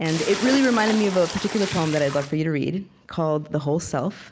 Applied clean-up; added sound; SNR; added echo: none; Splash, splatter; 9 dB; none.